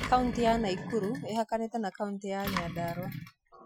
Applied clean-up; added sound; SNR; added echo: classical method Wiener filter.